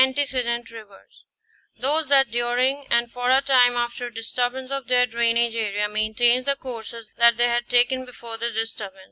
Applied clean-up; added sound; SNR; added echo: none; none; none; none.